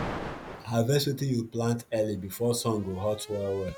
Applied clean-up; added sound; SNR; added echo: none; Alarm; 13 dB; none.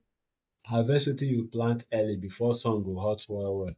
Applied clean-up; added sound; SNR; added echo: neural mask model DeepFilterNet 3.